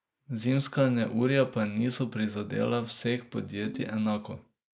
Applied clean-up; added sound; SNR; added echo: neural mask model Resemble Enhance denoiser.